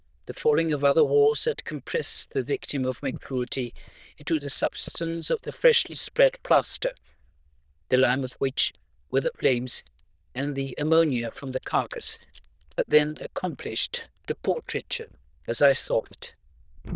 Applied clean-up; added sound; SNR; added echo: neural diffusion model UNIVERSE++.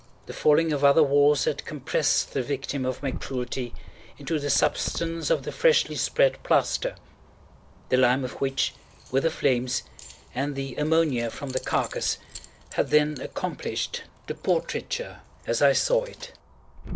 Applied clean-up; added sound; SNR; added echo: none; Keys jangling; 16 dB; none.